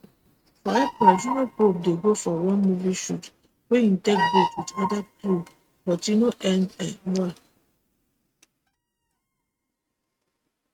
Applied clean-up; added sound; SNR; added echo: neural mask model RNNoise.